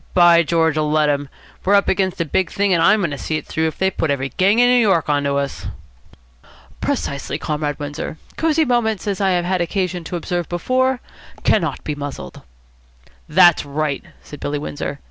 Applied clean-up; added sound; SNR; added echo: none; none; none; none.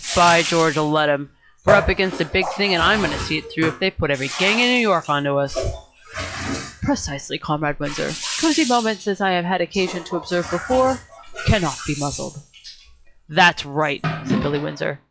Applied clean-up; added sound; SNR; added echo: classical method log-MMSE.